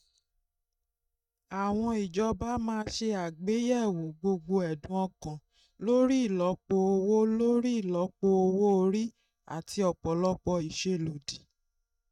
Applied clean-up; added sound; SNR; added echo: neural mask model DeepFilterNet 3.